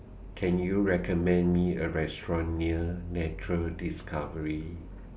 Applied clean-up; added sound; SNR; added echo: none; none; none; none.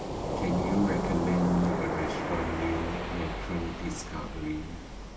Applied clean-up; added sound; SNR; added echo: none; Waves, surf; 2 dB; reverberation time 0.2 s.